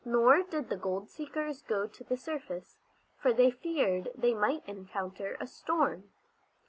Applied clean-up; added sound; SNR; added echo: none; none; none; none.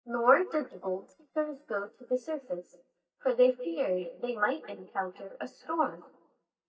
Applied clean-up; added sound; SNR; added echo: neural mask model DeepFilterNet 3.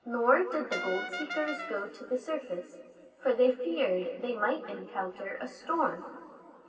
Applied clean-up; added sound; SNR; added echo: none; Brass instrument; 6 dB; reverberation time 2.4 s.